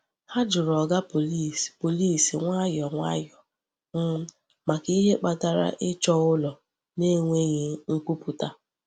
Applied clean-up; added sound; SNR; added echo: none; none; none; none.